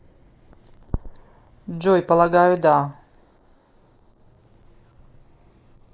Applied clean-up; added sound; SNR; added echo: neural mask model Resemble Enhance denoiser.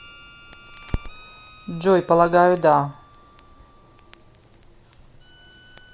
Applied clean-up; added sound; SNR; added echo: none; Crackle + Harmonica; 16 dB; none.